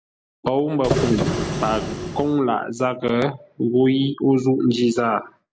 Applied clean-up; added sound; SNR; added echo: none; Printer; 3 dB; none.